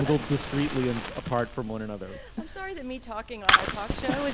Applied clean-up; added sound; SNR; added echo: none; Fire; 0 dB; none.